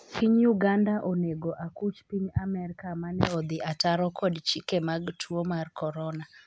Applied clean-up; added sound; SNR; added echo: none; none; none; none.